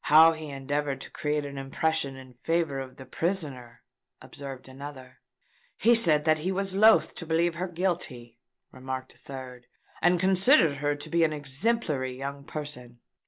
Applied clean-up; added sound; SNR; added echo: none; none; none; none.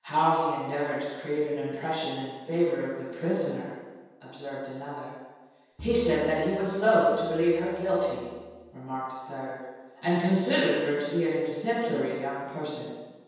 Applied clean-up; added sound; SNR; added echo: none; Bowed string instrument; 20 dB; reverberation time 1.2 s.